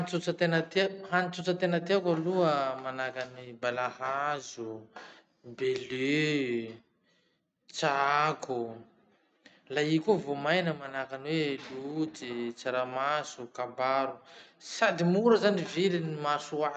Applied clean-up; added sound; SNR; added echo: none; none; none; none.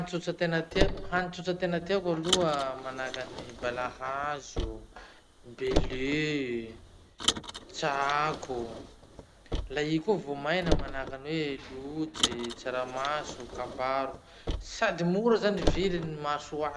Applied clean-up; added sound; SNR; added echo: none; Car; 4 dB; none.